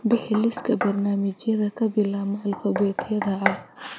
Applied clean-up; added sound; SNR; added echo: none; Knock; 9 dB; none.